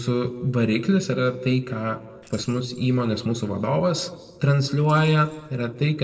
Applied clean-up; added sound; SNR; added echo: neural separator model SepFormer DNS4.